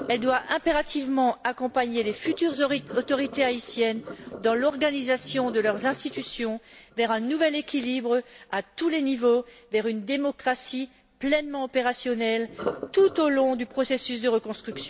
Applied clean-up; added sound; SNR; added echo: none; Sink (filling or washing); 16 dB; none.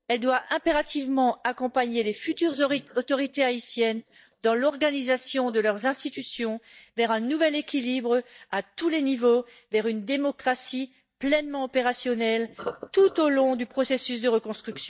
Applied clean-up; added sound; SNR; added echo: neural mask model DeepFilterNet 3.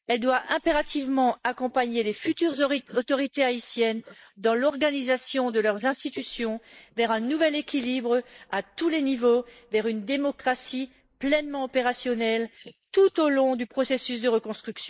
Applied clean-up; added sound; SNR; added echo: neural mask model Resemble Enhance denoiser.